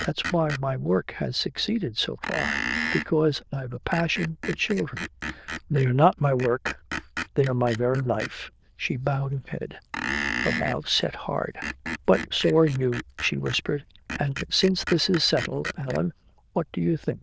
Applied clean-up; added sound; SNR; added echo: neural diffusion model UNIVERSE++.